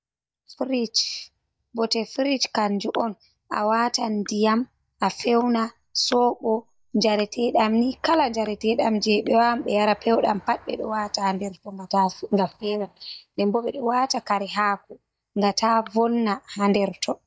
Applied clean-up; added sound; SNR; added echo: neural mask model DeepFilterNet 3.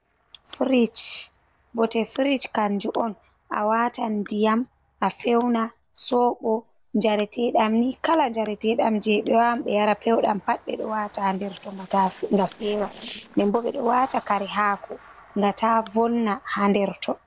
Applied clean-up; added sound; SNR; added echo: neural separator model SepFormer DNS4.